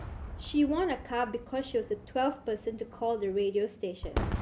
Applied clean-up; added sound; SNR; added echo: none; Fireworks; 8 dB; none.